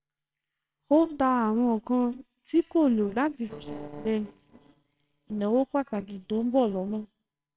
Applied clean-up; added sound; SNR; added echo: neural separator model SepFormer WHAMR!.